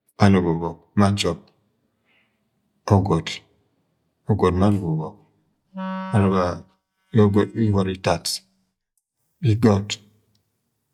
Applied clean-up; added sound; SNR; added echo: neural mask model DeepFilterNet 3.